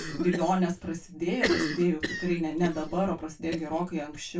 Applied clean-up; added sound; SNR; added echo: none; Cough; 6 dB; reverberation time 0.2 s.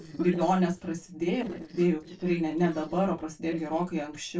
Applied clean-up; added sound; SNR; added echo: neural separator model SepFormer DNS4.